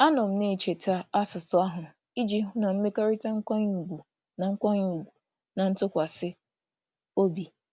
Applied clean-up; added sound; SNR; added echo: none; none; none; none.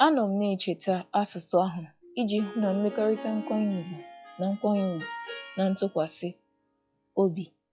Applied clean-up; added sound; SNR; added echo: classical method log-MMSE.